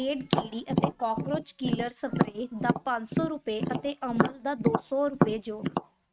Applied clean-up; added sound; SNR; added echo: neural mask model RNNoise.